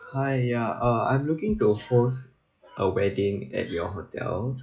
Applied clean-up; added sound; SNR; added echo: classical method log-MMSE.